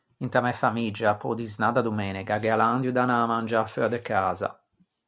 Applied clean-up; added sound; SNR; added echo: none; none; none; none.